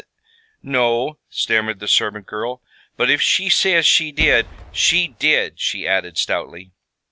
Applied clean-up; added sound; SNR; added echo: none; Fireworks; 13 dB; none.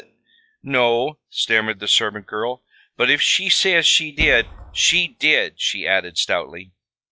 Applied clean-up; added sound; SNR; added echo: classical method log-MMSE.